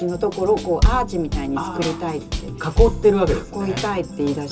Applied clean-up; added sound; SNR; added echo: none; Drum kit; 3 dB; reverberation time 0.2 s.